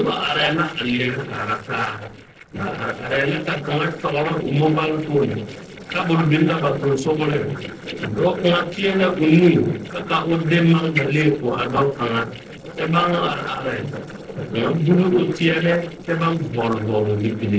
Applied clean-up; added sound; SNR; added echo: neural separator model SepFormer DNS4.